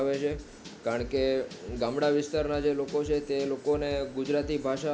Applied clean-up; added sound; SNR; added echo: none; Drum / Drum kit; 15 dB; none.